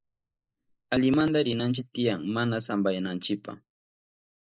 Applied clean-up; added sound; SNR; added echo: neural mask model Resemble Enhance denoiser.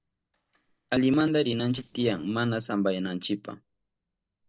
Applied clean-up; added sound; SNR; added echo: neural separator model SepFormer DNS4.